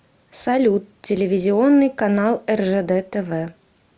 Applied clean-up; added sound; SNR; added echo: none; none; none; none.